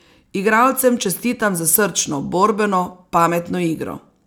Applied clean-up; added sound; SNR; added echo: none; none; none; none.